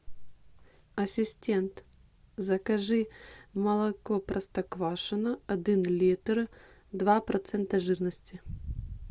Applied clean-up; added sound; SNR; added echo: none; none; none; none.